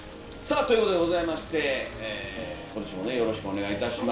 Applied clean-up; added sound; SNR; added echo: none; Rain; 17 dB; reverberation time 0.5 s.